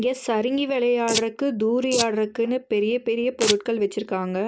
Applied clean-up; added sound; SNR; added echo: neural mask model Resemble Enhance denoiser.